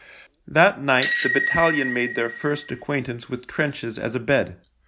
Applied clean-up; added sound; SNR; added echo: none; Bicycle bell; 4 dB; none.